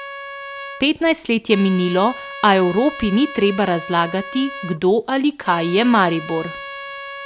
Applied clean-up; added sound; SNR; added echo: none; Trumpet; 14 dB; none.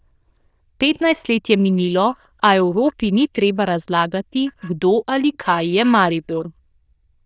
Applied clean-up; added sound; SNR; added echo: neural diffusion model UNIVERSE++.